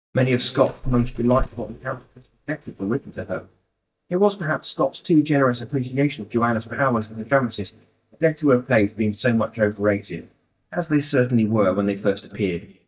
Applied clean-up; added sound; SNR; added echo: neural mask model DeepFilterNet 3.